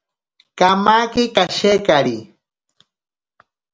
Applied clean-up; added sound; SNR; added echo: none; none; none; none.